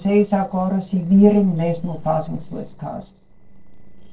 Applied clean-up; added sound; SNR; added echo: neural separator model SepFormer DNS4.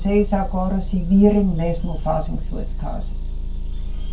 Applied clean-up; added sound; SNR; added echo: none; Motor vehicle (road) / Engine; 3 dB; reverberation time 0.2 s.